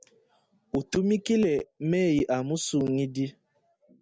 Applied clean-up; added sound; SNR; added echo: none; none; none; none.